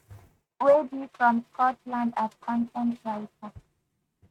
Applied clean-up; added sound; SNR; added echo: neural mask model RNNoise.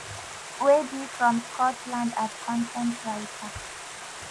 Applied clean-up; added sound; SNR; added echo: none; Stream; 11 dB; none.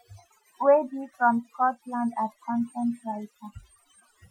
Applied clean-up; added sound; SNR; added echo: classical method Wiener filter.